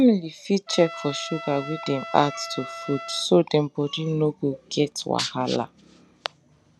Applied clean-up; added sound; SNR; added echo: none; Trumpet; 13 dB; none.